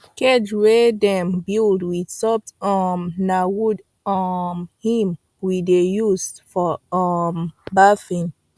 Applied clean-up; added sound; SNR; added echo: none; none; none; none.